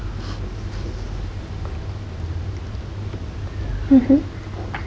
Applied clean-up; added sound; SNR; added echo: none; none; none; none.